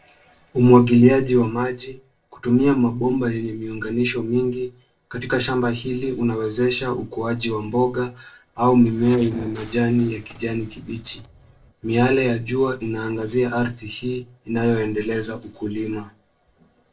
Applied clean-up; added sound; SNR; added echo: neural separator model SepFormer DNS4.